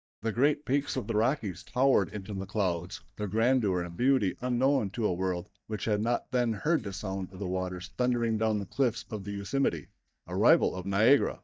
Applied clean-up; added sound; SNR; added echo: neural mask model DeepFilterNet 3.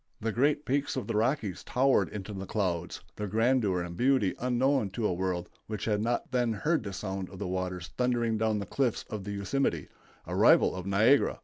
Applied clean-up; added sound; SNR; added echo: none; none; none; none.